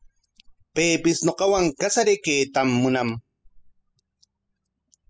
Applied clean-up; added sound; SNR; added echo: classical method spectral subtraction.